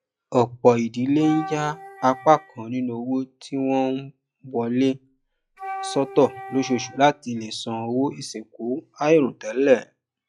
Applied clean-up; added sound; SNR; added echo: classical method log-MMSE.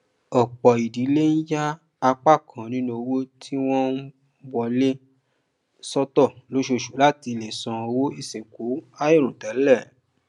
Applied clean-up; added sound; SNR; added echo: none; none; none; none.